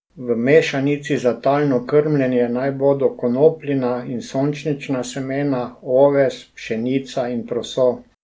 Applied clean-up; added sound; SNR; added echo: none; none; none; none.